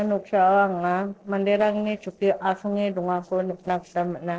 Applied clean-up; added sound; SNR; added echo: neural separator model SepFormer DNS4.